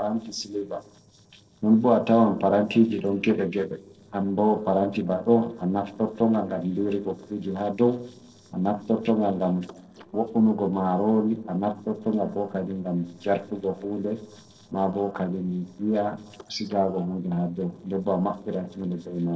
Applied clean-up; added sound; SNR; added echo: neural separator model SepFormer DNS4.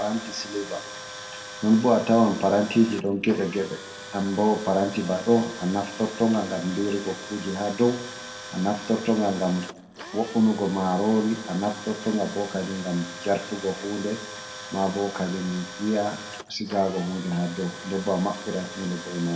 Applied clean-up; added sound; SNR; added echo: none; Tools; 13 dB; reverberation time 0.8 s.